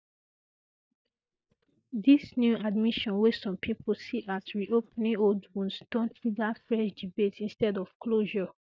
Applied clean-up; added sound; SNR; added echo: neural mask model DeepFilterNet 3.